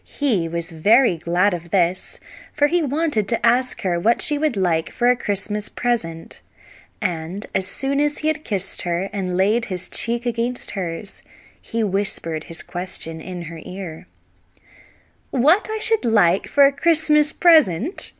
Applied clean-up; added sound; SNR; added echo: none; none; none; none.